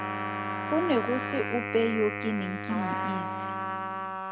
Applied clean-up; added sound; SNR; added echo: none; Trumpet + Wind instrument, woodwind instrument; 1 dB; none.